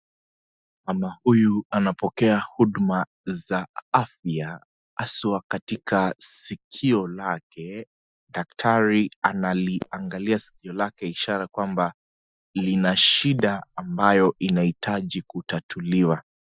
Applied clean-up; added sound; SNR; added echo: classical method Wiener filter.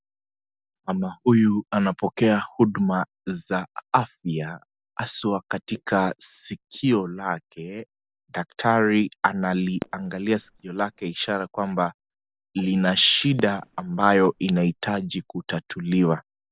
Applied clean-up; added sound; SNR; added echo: none; Fireworks; 18 dB; none.